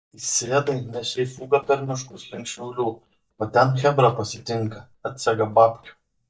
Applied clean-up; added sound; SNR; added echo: neural mask model DeepFilterNet 3.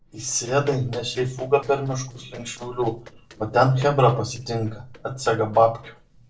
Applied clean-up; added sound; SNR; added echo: neural separator model SepFormer DNS4.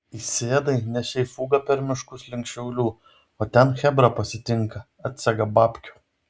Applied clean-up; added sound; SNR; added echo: none; none; none; none.